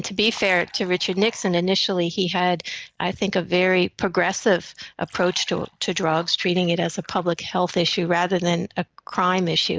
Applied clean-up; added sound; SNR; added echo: neural mask model DeepFilterNet 3.